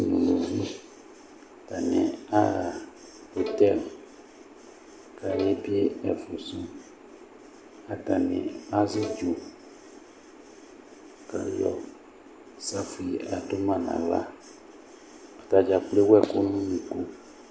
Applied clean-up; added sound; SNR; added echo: none; Bowed string instrument; 11 dB; none.